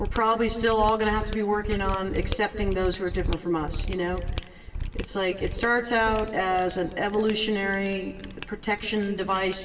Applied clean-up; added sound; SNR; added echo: none; Mechanisms; 7 dB; reverberation time 1.4 s.